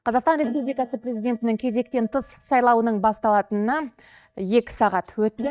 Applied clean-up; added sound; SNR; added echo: neural mask model DeepFilterNet 3.